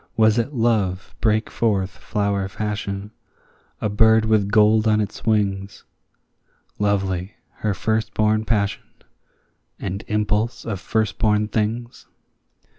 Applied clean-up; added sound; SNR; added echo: none; none; none; none.